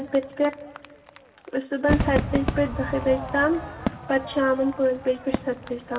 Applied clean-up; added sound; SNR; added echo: none; Crowd / Fireworks; 6 dB; reverberation time 1.4 s.